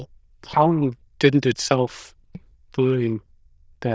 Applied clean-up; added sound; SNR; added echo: neural diffusion model UNIVERSE++.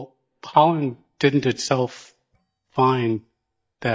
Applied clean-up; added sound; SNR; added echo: neural mask model DeepFilterNet 3.